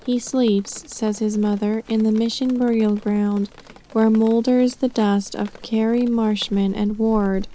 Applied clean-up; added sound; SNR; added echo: none; Drip; 20 dB; none.